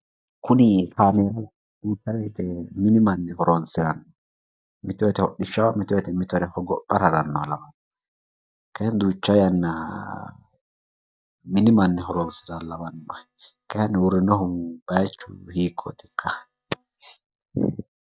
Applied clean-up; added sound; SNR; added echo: neural mask model DeepFilterNet 3.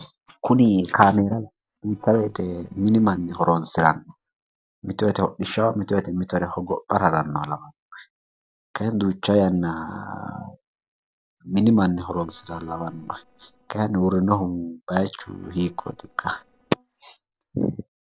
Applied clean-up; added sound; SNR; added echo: neural separator model SepFormer DNS4.